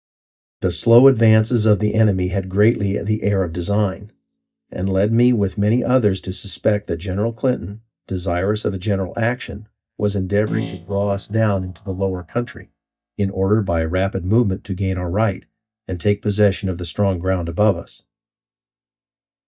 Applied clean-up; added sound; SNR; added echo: neural mask model DeepFilterNet 3.